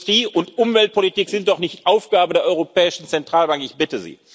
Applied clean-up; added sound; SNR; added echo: none; none; none; none.